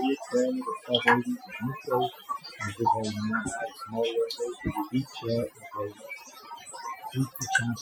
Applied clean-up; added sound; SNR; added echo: classical method Wiener filter.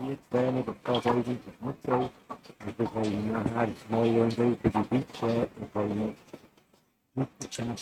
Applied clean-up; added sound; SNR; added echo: neural mask model RNNoise.